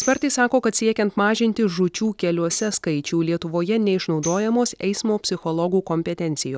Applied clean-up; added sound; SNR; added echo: none; Tambourine; 18 dB; none.